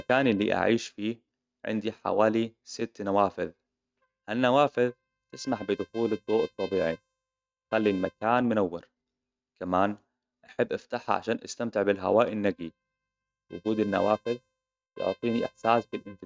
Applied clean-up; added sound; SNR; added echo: neural mask model RNNoise.